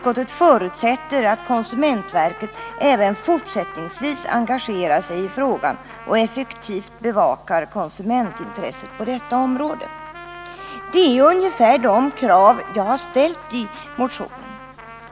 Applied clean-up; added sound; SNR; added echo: none; Trumpet; 17 dB; none.